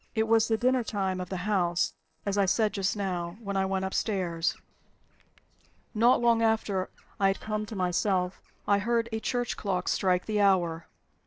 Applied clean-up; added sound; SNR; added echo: neural separator model SepFormer DNS4.